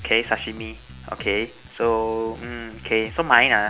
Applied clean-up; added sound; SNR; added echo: none; Bass guitar; 18 dB; none.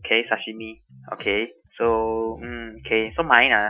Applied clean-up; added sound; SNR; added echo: classical method Wiener filter.